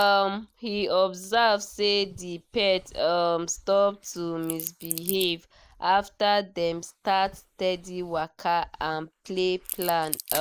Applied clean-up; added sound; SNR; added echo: neural mask model Resemble Enhance denoiser.